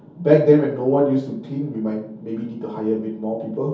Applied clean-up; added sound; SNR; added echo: none; none; none; reverberation time 0.6 s.